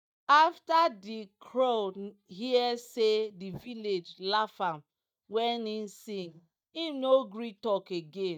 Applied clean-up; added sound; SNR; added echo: neural mask model DeepFilterNet 3.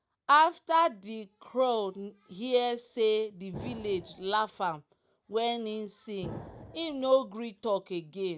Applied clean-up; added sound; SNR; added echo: none; Explosion; 16 dB; none.